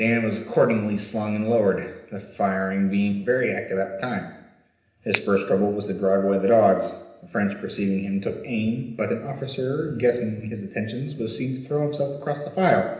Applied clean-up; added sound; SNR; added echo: none; Finger snapping; 6 dB; reverberation time 0.9 s.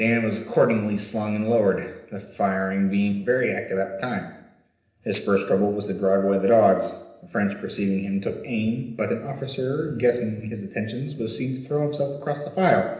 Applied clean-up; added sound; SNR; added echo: neural separator model SepFormer DNS4.